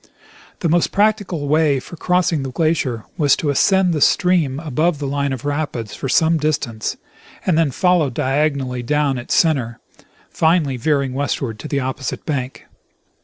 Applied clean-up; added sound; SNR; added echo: none; none; none; none.